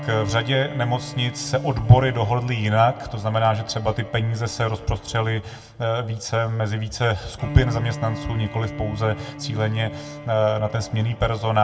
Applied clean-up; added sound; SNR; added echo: none; Bowed string instrument; 14 dB; reverberation time 1.1 s.